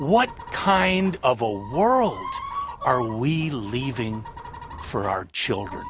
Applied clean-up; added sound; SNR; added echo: none; Chicken, rooster; 13 dB; none.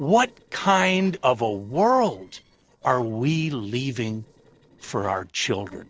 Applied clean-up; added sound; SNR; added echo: neural separator model SepFormer DNS4.